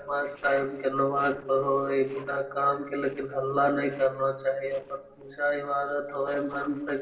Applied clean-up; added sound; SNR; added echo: neural separator model SepFormer DNS4.